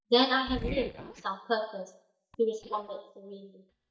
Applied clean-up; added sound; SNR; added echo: neural mask model DeepFilterNet 3.